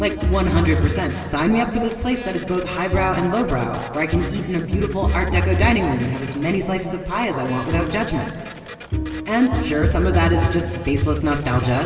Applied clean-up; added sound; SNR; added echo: none; Printer; 18 dB; reverberation time 2.5 s.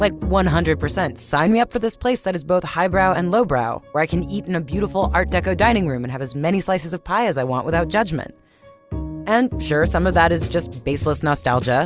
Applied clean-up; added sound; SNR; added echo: none; none; none; none.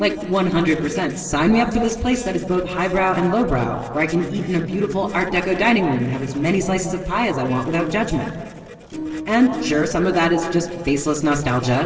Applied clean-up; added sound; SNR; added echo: neural separator model SepFormer DNS4.